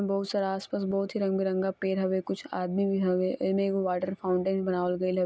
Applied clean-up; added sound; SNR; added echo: none; none; none; none.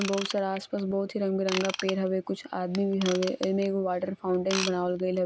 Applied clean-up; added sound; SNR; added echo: none; Ratchet, pawl / Tools; 11 dB; none.